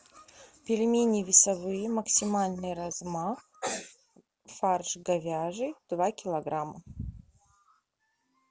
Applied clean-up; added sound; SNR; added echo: none; none; none; none.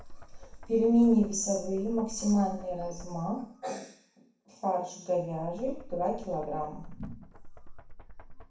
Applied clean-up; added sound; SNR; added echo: none; Knock; 13 dB; reverberation time 0.6 s.